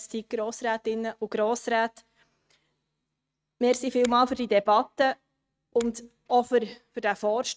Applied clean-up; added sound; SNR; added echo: neural mask model RNNoise.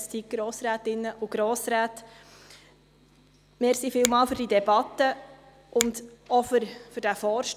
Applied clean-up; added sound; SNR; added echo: none; Finger snapping; 11 dB; none.